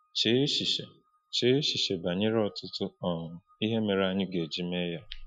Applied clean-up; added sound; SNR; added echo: classical method Wiener filter.